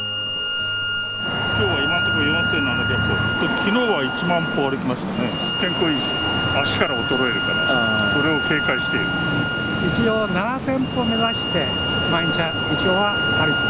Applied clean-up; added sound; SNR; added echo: none; Bowed string instrument; 1 dB; none.